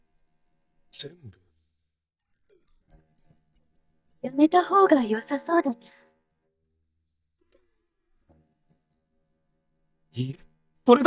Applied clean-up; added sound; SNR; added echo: neural mask model DeepFilterNet 3.